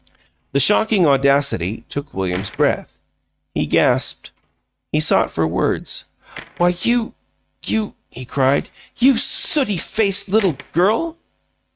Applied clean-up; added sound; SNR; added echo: neural mask model RNNoise.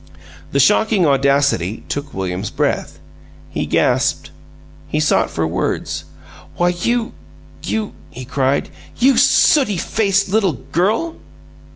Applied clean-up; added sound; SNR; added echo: none; none; none; none.